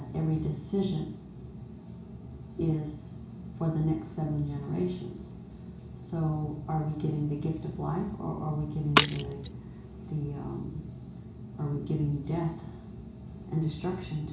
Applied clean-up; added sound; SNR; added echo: none; Shatter; 1 dB; reverberation time 0.6 s.